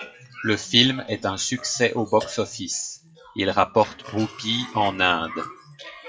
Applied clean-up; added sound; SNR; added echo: classical method WPE with log-MMSE.